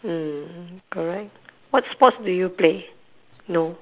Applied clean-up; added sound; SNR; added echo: none; none; none; none.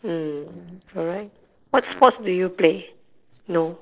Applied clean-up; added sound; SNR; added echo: neural separator model SepFormer DNS4.